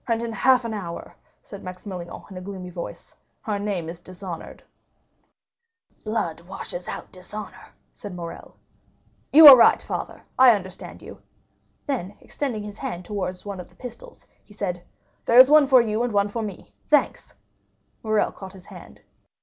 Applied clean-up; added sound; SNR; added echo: none; none; none; none.